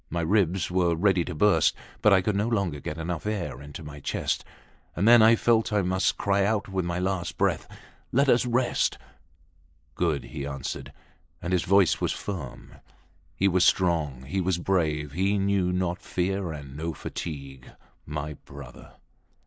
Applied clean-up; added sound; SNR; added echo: neural mask model Resemble Enhance denoiser.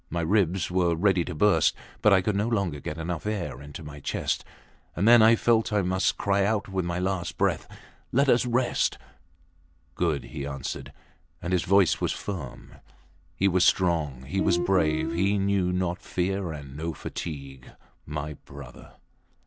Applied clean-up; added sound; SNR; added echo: none; Guitar; 3 dB; none.